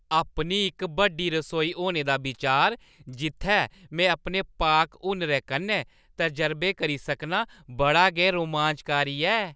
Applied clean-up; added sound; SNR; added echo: none; none; none; none.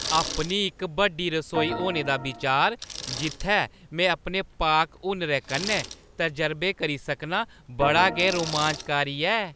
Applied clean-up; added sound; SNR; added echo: none; Organ + Bicycle; 10 dB; none.